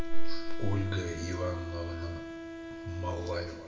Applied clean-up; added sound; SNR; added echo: none; Wind instrument, woodwind instrument; 14 dB; reverberation time 0.8 s.